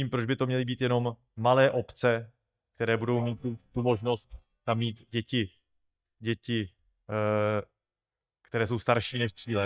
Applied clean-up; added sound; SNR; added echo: neural mask model DeepFilterNet 3.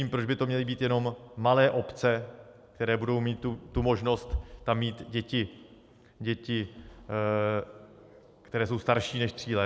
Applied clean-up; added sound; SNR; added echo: none; none; none; none.